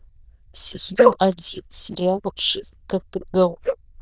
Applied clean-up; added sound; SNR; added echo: neural diffusion model UNIVERSE++.